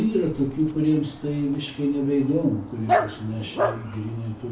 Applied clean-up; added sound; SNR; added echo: none; Dog; 6 dB; reverberation time 0.2 s.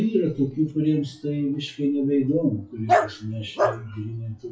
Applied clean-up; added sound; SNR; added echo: classical method WPE with log-MMSE.